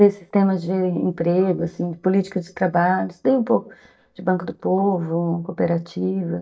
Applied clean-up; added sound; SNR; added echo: neural mask model DeepFilterNet 3.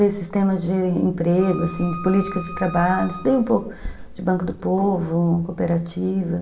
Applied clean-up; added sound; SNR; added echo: none; Wind instrument, woodwind instrument; 14 dB; reverberation time 1.0 s.